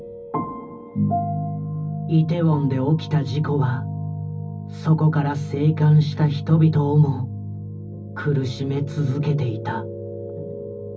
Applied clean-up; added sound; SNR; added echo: none; none; none; reverberation time 0.4 s.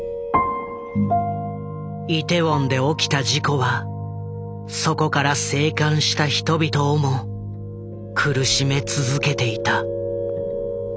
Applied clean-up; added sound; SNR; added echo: none; none; none; none.